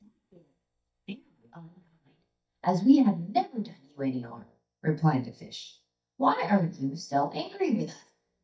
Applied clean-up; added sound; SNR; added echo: neural mask model DeepFilterNet 3.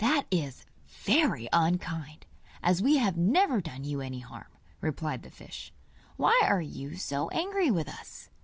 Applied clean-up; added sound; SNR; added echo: none; none; none; none.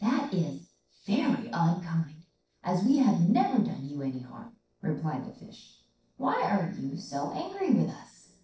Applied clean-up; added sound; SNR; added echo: neural separator model SepFormer DNS4.